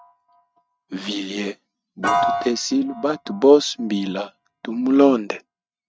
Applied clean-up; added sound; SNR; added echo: neural mask model RNNoise.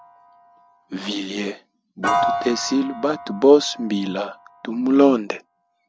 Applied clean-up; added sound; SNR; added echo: none; Piano; 9 dB; none.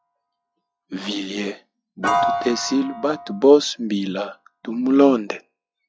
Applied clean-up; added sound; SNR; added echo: classical method log-MMSE.